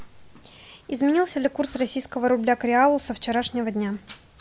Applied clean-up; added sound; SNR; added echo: none; none; none; none.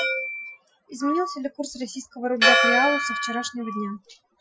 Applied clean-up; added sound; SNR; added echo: classical method Wiener filter.